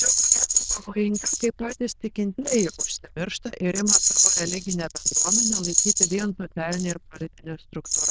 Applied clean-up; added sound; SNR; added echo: neural diffusion model UNIVERSE++.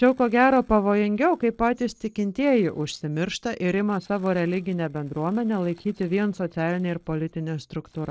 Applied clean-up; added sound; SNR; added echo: neural separator model SepFormer DNS4.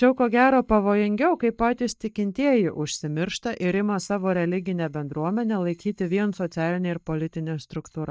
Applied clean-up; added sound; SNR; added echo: neural mask model DeepFilterNet 3.